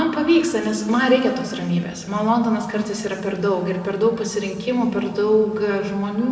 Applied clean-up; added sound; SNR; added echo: none; none; none; reverberation time 1.9 s.